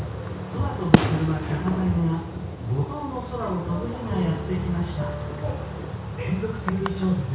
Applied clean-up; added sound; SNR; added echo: none; Fireworks; 4 dB; reverberation time 0.6 s.